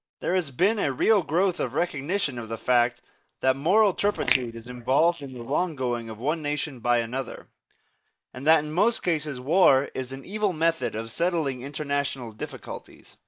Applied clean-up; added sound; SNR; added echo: neural mask model DeepFilterNet 3.